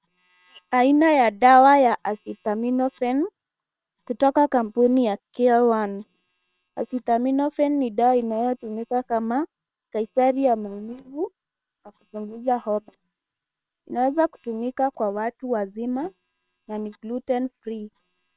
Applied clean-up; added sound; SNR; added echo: neural separator model SepFormer WHAM!.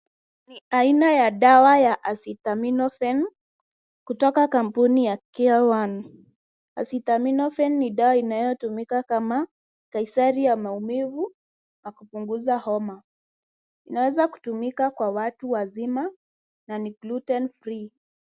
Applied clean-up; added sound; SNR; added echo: none; none; none; none.